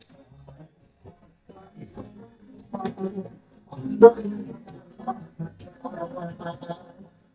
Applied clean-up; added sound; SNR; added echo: neural mask model DeepFilterNet 3.